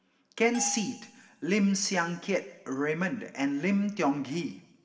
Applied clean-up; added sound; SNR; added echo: none; Bell; 16 dB; reverberation time 0.9 s.